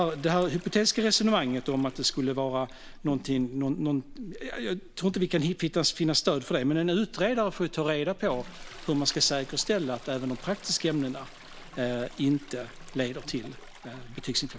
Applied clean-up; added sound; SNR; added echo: none; Toilet flush + Buzz; 17 dB; none.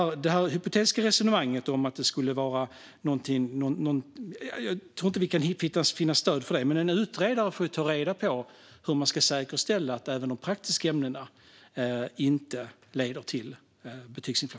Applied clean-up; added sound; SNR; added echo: none; none; none; none.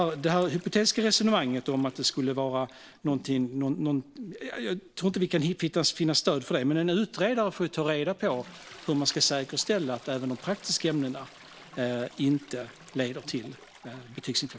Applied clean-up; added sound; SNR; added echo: neural separator model SepFormer DNS4.